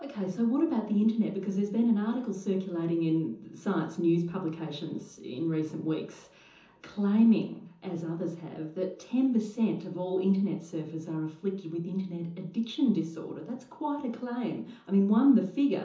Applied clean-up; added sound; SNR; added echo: none; none; none; reverberation time 0.6 s.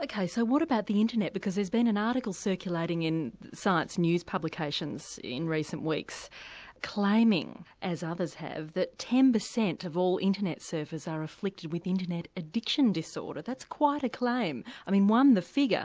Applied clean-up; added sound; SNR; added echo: none; none; none; none.